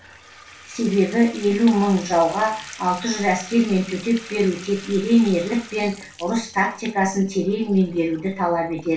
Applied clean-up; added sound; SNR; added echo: none; Bathtub (filling or washing) / Water tap, faucet; 19 dB; reverberation time 0.3 s.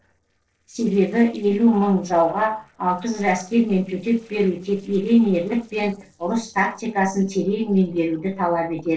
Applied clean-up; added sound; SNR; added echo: neural separator model SepFormer DNS4.